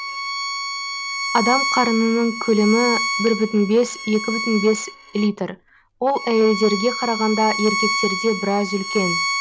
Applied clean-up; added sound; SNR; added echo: none; Bowed string instrument; 5 dB; none.